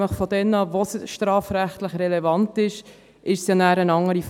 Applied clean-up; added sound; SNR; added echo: none; none; none; none.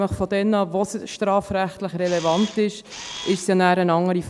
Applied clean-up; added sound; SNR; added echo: none; Camera; 13 dB; none.